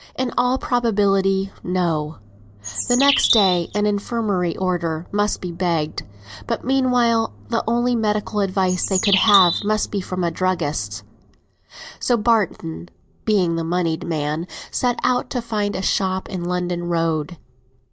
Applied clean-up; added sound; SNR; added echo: none; Bird; 1 dB; none.